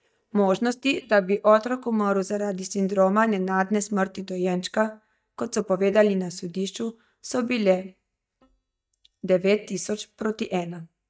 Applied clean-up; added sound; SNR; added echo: neural mask model DeepFilterNet 3.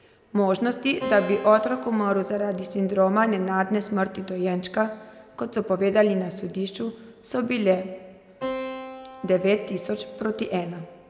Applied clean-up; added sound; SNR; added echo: none; Keyboard (musical); 15 dB; none.